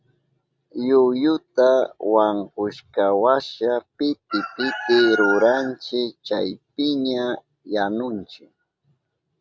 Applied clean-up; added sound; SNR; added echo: none; none; none; none.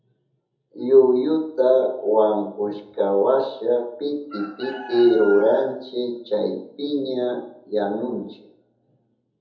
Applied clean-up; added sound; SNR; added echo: none; none; none; reverberation time 0.7 s.